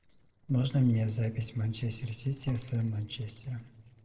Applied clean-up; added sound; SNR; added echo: neural separator model SepFormer DNS4.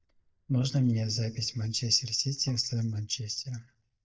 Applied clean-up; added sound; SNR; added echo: neural mask model DeepFilterNet 3.